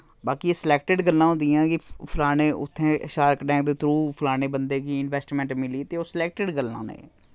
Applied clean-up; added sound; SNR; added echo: none; none; none; none.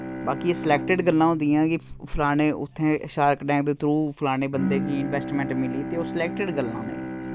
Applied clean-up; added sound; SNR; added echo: none; Bowed string instrument; 9 dB; none.